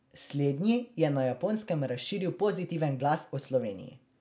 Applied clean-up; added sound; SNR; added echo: none; none; none; none.